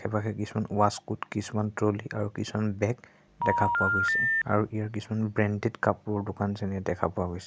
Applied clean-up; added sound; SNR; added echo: none; Telephone; -2 dB; none.